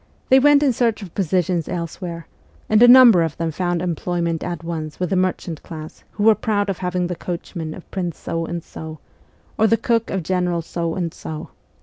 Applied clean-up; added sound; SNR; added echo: none; none; none; none.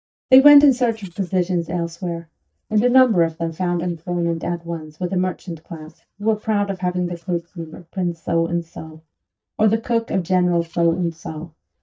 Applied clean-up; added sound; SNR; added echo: neural mask model DeepFilterNet 3.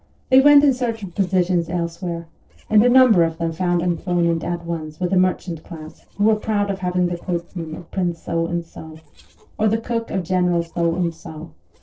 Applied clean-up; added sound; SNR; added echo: neural separator model SepFormer DNS4.